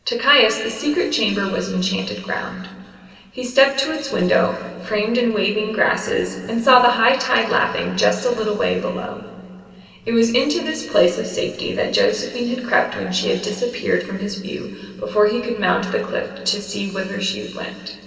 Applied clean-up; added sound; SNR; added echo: none; none; none; reverberation time 2.4 s.